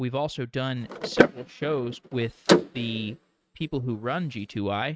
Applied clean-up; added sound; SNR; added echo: neural mask model RNNoise.